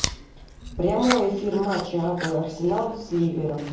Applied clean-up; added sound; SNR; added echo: none; Chewing, mastication; 9 dB; reverberation time 0.7 s.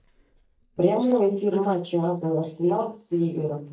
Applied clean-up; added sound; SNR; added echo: neural mask model DeepFilterNet 3.